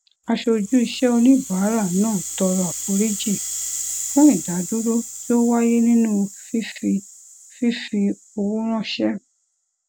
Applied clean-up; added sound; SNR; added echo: none; Rattle (instrument); 12 dB; none.